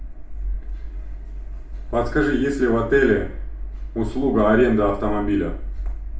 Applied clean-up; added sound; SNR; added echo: none; none; none; reverberation time 0.4 s.